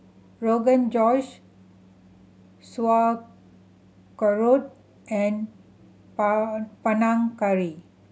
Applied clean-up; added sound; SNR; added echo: none; none; none; none.